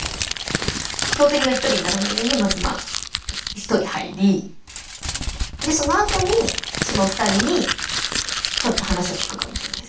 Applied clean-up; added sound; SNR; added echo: none; Crumpling, crinkling; 3 dB; reverberation time 0.3 s.